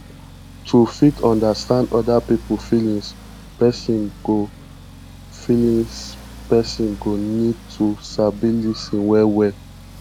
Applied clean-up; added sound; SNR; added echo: none; Accelerating, revving, vroom; 17 dB; none.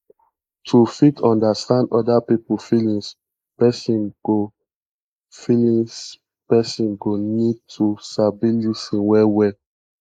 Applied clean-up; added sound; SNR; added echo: neural mask model Resemble Enhance denoiser.